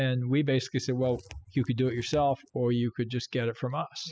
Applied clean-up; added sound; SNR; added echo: classical method spectral subtraction.